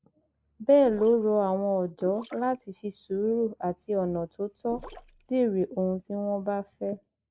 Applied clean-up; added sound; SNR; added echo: neural mask model Resemble Enhance denoiser.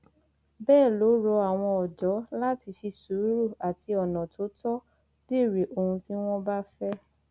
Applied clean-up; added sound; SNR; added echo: none; none; none; none.